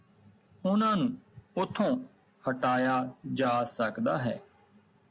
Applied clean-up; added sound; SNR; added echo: none; none; none; none.